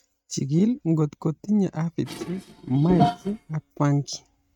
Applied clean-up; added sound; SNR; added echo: neural mask model RNNoise.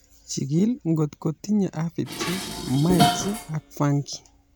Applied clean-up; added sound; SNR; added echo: none; Dishes, pots, and pans; 5 dB; none.